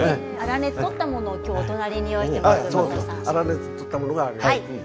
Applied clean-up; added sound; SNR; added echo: none; Wind instrument, woodwind instrument; 11 dB; none.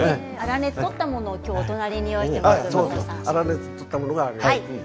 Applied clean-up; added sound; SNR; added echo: none; none; none; none.